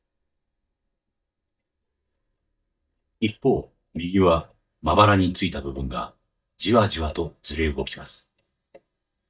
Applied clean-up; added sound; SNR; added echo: neural mask model DeepFilterNet 3.